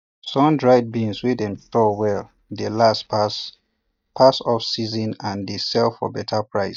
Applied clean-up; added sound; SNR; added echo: neural mask model DeepFilterNet 3.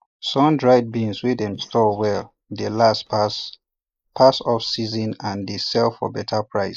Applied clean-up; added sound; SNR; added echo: neural mask model Resemble Enhance denoiser.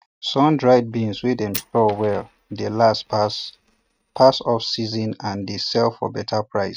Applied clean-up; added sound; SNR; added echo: neural mask model RNNoise.